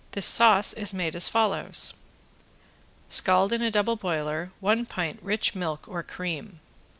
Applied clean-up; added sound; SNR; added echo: none; none; none; none.